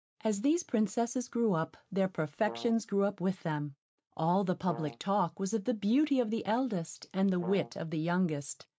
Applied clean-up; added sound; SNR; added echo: neural mask model RNNoise.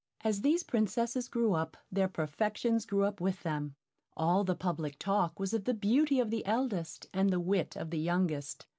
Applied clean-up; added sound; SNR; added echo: none; none; none; none.